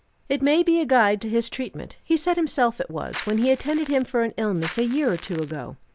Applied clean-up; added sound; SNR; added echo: none; Crackle; 15 dB; none.